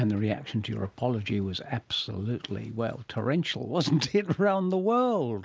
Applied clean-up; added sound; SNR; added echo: none; none; none; none.